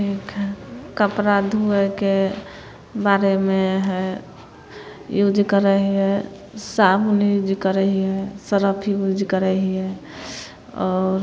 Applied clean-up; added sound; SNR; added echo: none; none; none; none.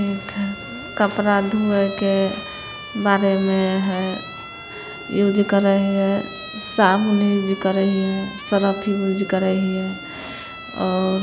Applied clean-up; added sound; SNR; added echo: none; Siren; 13 dB; none.